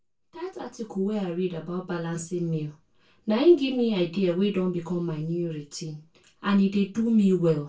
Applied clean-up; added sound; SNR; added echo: none; none; none; reverberation time 0.2 s.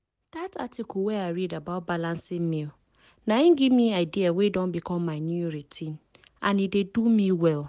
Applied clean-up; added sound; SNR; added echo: none; none; none; none.